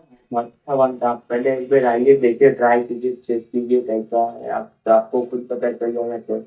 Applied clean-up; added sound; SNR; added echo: neural mask model DeepFilterNet 3.